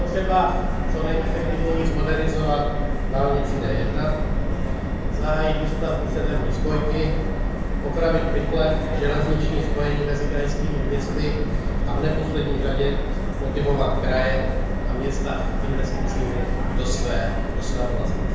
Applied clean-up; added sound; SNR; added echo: none; Subway, metro, underground; -4 dB; reverberation time 1.2 s.